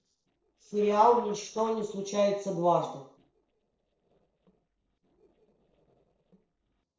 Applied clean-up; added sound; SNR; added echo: neural separator model SepFormer DNS4.